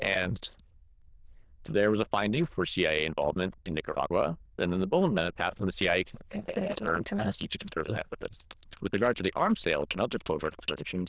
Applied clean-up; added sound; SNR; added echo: neural diffusion model UNIVERSE++.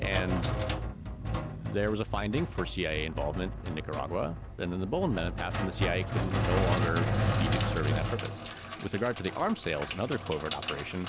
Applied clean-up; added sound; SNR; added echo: none; Sink (filling or washing); -1 dB; none.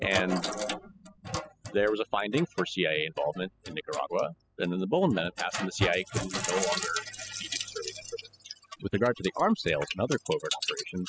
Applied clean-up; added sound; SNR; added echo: classical method spectral subtraction.